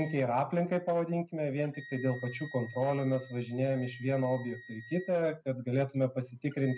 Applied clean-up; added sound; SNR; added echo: none; Wind instrument, woodwind instrument; 20 dB; none.